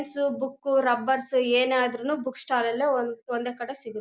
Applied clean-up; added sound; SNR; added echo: none; none; none; none.